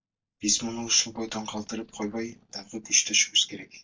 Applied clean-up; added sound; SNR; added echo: neural mask model DeepFilterNet 3.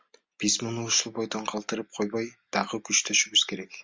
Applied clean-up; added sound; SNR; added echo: none; none; none; none.